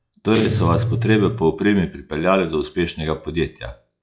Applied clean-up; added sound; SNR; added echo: classical method log-MMSE.